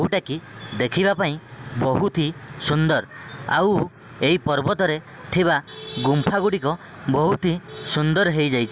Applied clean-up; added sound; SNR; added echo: none; none; none; none.